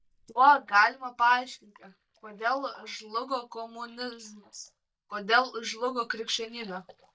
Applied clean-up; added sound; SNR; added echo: neural mask model DeepFilterNet 3.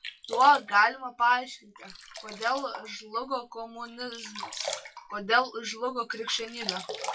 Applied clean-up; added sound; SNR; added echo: classical method WPE with log-MMSE.